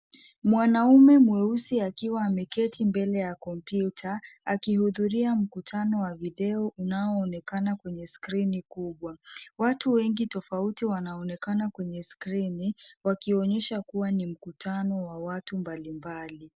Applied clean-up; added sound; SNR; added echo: none; none; none; none.